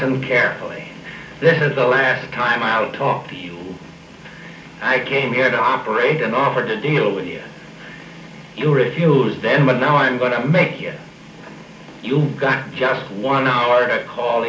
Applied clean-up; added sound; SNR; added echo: none; none; none; reverberation time 0.4 s.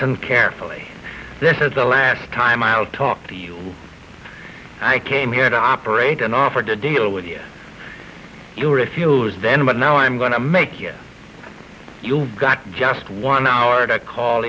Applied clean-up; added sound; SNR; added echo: none; none; none; none.